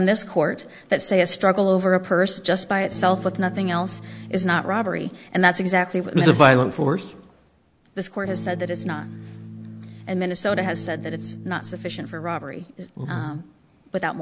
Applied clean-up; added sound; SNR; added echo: none; Electric guitar / Strum; 13 dB; none.